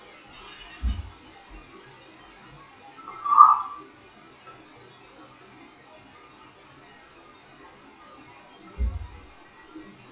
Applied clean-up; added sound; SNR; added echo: classical method WPE with log-MMSE.